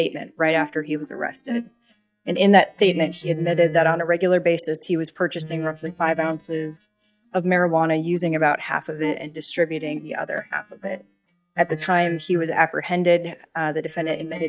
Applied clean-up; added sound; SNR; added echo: neural mask model DeepFilterNet 3.